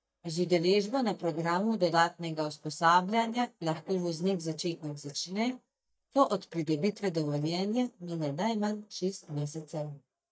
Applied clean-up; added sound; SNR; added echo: neural mask model DeepFilterNet 3.